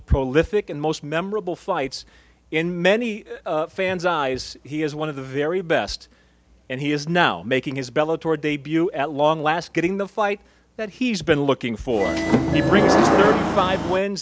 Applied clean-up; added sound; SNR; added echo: none; Subway, metro, underground / Sliding door; -4 dB; none.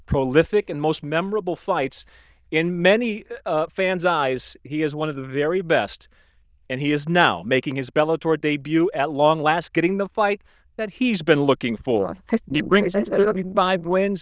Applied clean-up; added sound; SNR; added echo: neural diffusion model UNIVERSE++.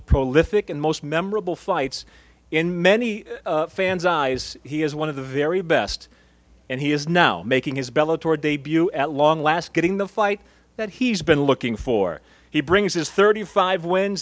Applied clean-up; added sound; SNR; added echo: none; none; none; none.